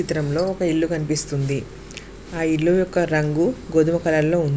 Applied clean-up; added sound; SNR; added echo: none; none; none; none.